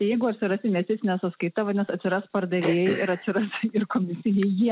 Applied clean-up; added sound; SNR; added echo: none; Cough; 12 dB; none.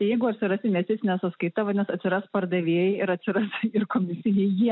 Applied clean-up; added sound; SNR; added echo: none; none; none; none.